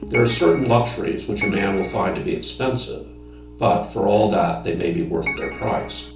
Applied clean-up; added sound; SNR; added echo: none; Organ; 10 dB; reverberation time 0.8 s.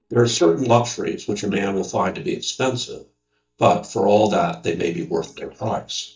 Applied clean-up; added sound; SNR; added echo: neural mask model DeepFilterNet 3.